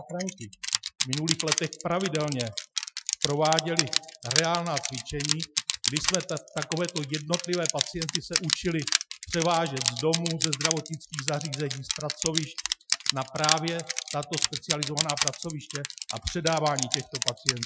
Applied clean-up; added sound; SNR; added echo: classical method Wiener filter.